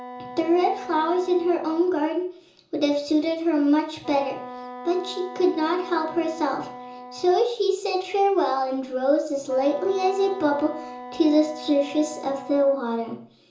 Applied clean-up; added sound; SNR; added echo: none; Wind instrument, woodwind instrument; 16 dB; reverberation time 0.6 s.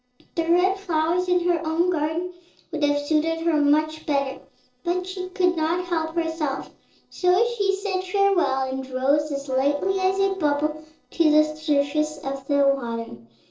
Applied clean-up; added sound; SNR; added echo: neural separator model SepFormer DNS4.